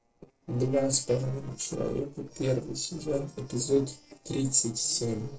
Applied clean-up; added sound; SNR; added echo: neural separator model SepFormer DNS4.